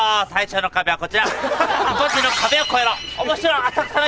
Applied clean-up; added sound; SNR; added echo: none; none; none; none.